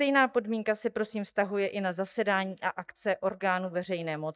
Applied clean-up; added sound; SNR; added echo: neural mask model DeepFilterNet 3.